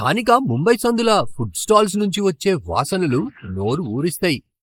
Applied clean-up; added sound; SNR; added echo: neural mask model Resemble Enhance denoiser.